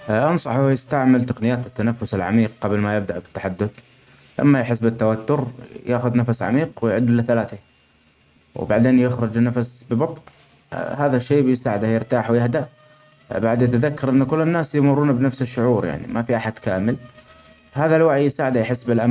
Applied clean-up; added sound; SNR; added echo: none; none; none; none.